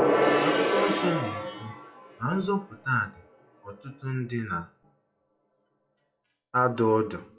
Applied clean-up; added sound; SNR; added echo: classical method WPE with log-MMSE.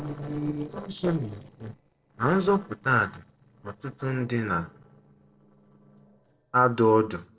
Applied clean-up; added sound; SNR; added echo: neural separator model SepFormer DNS4.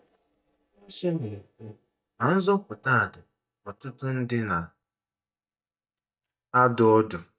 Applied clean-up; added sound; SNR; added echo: neural mask model DeepFilterNet 3.